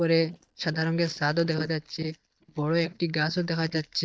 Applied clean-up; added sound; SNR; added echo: neural mask model DeepFilterNet 3.